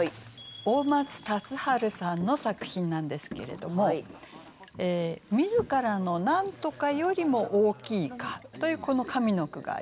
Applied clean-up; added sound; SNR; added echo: none; Boat, Water vehicle; 18 dB; none.